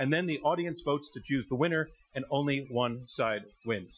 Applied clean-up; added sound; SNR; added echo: classical method Wiener filter.